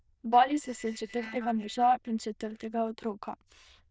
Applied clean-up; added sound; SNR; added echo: neural diffusion model UNIVERSE++.